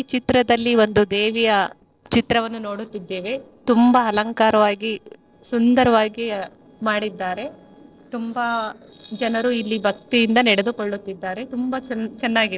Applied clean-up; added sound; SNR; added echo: neural separator model SepFormer DNS4.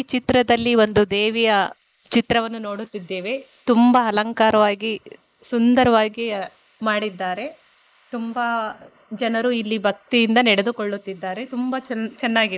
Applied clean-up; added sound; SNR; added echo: neural mask model Resemble Enhance denoiser.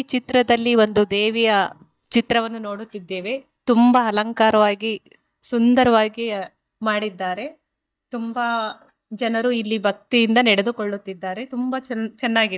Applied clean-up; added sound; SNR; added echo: neural mask model DeepFilterNet 3.